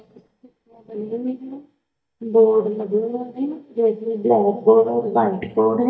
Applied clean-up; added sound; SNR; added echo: neural mask model DeepFilterNet 3.